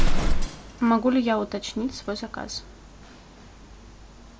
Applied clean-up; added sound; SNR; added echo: none; Explosion; -2 dB; none.